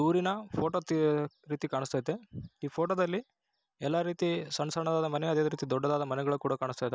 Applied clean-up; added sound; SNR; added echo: none; none; none; none.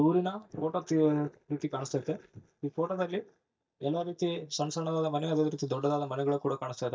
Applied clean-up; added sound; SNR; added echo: neural mask model DeepFilterNet 3.